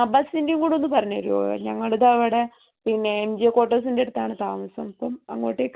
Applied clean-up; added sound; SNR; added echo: none; none; none; none.